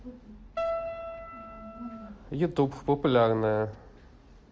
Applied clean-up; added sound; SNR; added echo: none; Keyboard (musical); 5 dB; none.